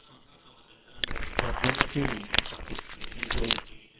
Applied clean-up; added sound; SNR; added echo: neural separator model SepFormer WHAMR!.